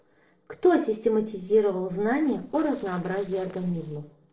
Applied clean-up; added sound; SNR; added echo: neural separator model SepFormer DNS4.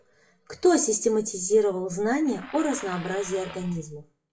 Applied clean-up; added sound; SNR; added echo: classical method WPE with log-MMSE.